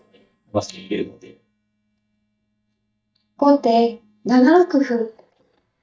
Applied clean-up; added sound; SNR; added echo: neural mask model DeepFilterNet 3.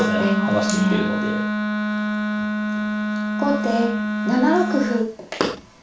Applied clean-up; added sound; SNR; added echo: none; Wind instrument, woodwind instrument; 0 dB; reverberation time 0.3 s.